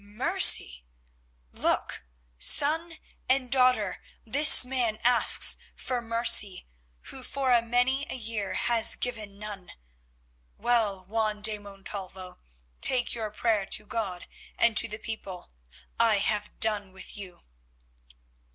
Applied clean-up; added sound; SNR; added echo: none; none; none; none.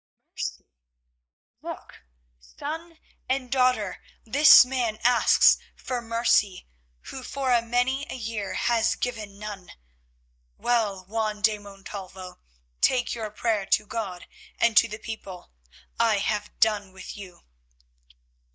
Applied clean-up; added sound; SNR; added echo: neural mask model DeepFilterNet 3.